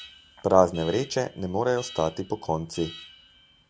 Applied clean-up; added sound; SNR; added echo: none; Alarm; 20 dB; none.